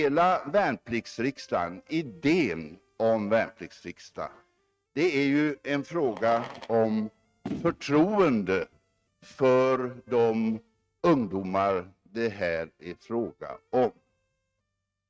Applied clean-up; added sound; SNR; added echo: neural mask model RNNoise.